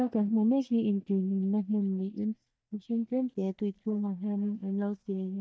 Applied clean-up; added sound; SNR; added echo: neural mask model DeepFilterNet 3.